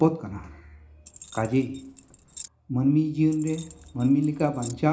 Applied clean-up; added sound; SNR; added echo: none; Keys jangling; 19 dB; reverberation time 0.4 s.